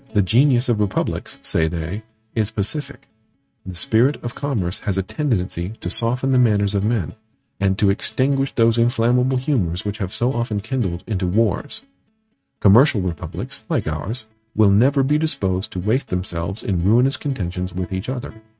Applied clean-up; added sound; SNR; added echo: neural mask model RNNoise.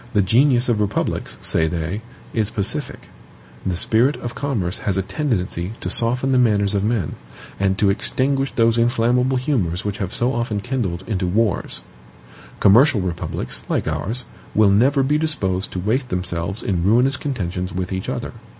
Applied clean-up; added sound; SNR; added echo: none; none; none; none.